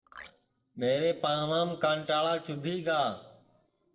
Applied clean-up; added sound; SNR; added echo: neural separator model SepFormer DNS4.